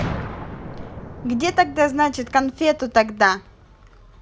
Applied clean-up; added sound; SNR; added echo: none; Boom; 12 dB; none.